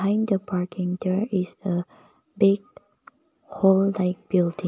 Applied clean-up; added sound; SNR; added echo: none; none; none; none.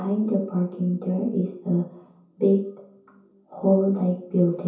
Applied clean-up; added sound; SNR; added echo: none; none; none; reverberation time 0.6 s.